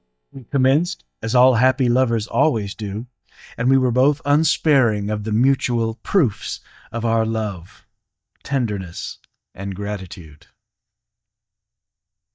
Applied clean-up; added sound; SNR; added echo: neural mask model DeepFilterNet 3.